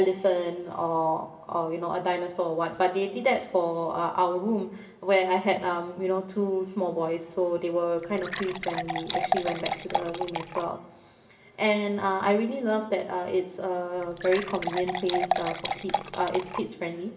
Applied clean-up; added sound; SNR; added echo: none; Fill (with liquid) / Water; 4 dB; reverberation time 0.7 s.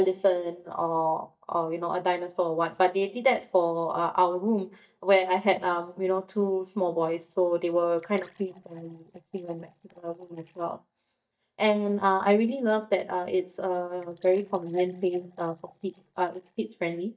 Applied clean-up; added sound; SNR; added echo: neural mask model DeepFilterNet 3.